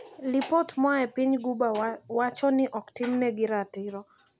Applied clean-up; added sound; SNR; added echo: none; none; none; none.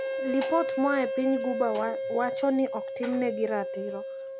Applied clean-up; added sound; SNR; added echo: none; Wind instrument, woodwind instrument; 3 dB; none.